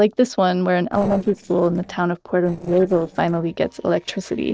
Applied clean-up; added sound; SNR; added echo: neural separator model SepFormer DNS4.